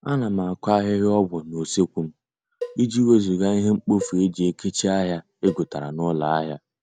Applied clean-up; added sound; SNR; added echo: none; Cowbell; 16 dB; none.